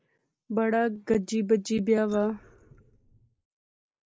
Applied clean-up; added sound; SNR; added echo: neural mask model Resemble Enhance denoiser.